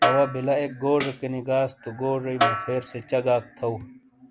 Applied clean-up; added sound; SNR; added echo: none; Tambourine + Snare drum; 4 dB; none.